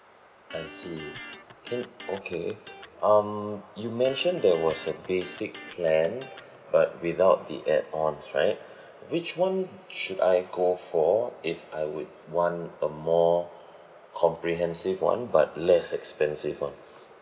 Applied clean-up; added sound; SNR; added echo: none; Electric guitar; 18 dB; none.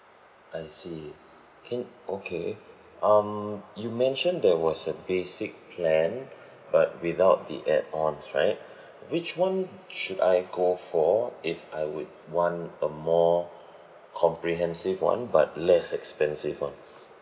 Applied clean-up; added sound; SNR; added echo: none; none; none; none.